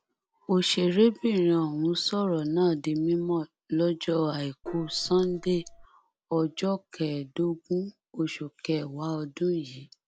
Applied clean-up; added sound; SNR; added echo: none; Gong; 15 dB; none.